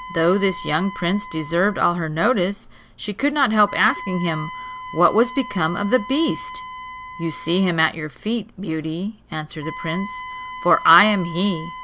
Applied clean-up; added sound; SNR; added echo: none; Wind instrument, woodwind instrument; 14 dB; none.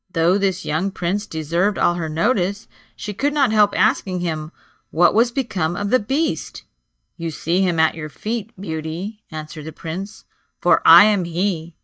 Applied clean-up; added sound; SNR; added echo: neural mask model DeepFilterNet 3.